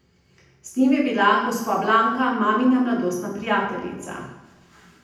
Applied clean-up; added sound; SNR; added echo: none; none; none; reverberation time 0.9 s.